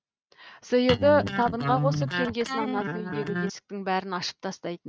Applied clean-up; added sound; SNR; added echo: neural mask model RNNoise.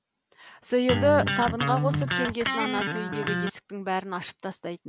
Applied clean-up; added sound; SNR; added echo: none; Electric guitar; -1 dB; none.